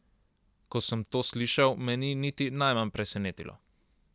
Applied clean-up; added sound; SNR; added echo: none; none; none; none.